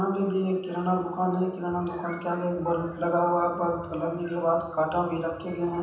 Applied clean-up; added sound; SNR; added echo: none; none; none; reverberation time 0.9 s.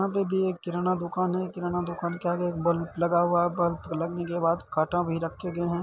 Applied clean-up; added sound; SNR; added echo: none; none; none; none.